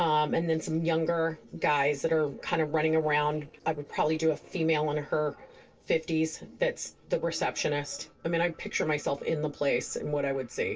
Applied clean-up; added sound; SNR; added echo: neural separator model SepFormer DNS4.